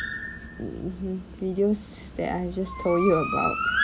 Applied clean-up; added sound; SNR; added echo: none; Bird; 4 dB; none.